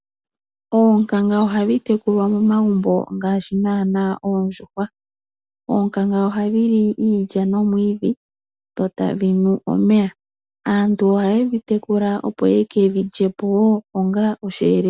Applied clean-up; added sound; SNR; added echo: none; none; none; none.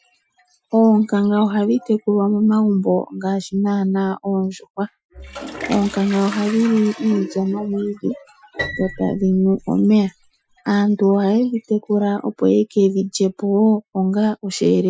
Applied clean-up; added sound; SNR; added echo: classical method Wiener filter.